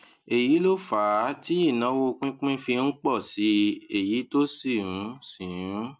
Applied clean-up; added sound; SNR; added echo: none; none; none; none.